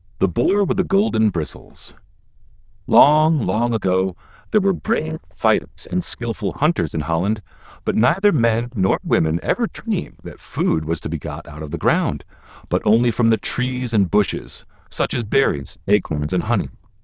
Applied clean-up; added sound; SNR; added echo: neural diffusion model UNIVERSE++.